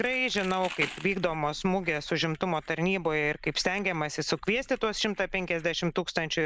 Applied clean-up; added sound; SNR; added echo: none; Crumpling, crinkling; 16 dB; none.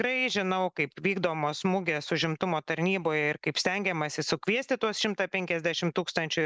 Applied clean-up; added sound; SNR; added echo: none; none; none; none.